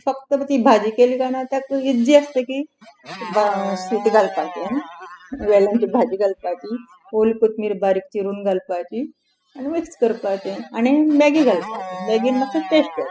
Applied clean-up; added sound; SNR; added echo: classical method spectral subtraction.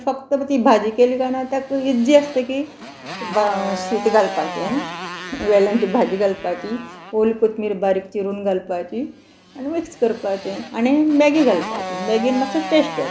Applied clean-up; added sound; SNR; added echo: none; Motorcycle; 13 dB; none.